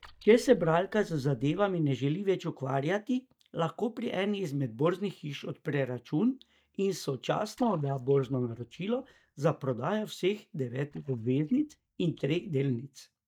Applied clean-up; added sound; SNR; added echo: neural mask model DeepFilterNet 3.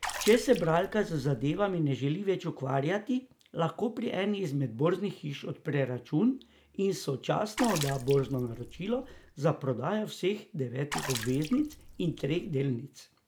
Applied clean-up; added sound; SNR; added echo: none; Water / Splash, splatter; 11 dB; none.